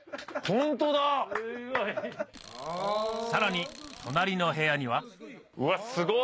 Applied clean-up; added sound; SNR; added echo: none; Tools; 18 dB; none.